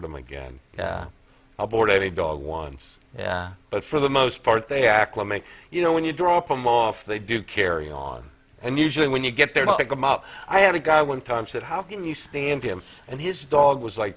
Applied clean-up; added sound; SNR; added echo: none; none; none; none.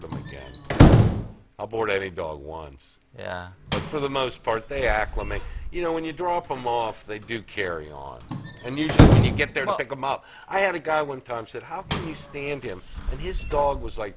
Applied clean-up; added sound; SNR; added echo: none; Squeak / Slam / Wood; -4 dB; none.